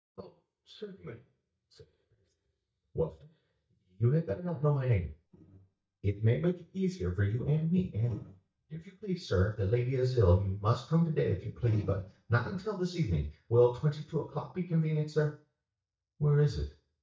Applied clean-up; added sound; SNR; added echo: neural mask model DeepFilterNet 3.